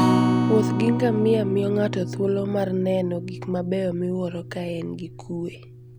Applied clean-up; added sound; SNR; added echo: none; Acoustic guitar; 1 dB; none.